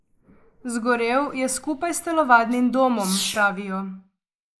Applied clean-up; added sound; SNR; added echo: neural mask model Resemble Enhance denoiser.